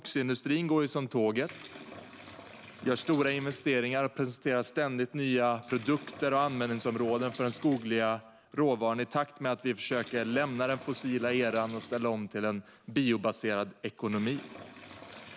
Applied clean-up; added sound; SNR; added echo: none; Bathtub (filling or washing) / Liquid; 20 dB; none.